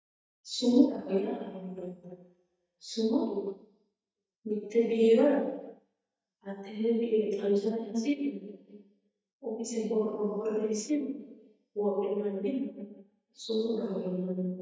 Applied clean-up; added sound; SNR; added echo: neural mask model DeepFilterNet 3.